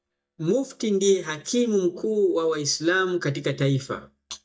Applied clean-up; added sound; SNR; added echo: neural mask model DeepFilterNet 3.